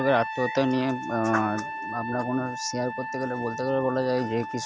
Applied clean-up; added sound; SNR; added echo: none; Trumpet; 8 dB; none.